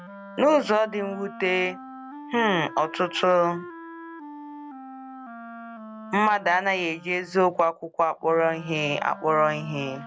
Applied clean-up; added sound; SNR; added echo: none; Wind instrument, woodwind instrument; 15 dB; none.